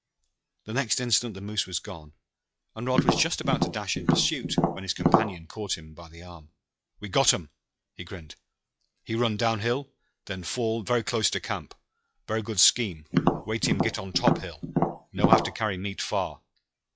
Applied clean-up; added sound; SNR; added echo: classical method log-MMSE.